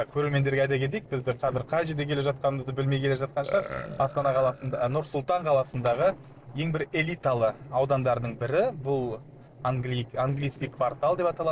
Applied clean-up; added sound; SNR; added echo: neural separator model SepFormer DNS4.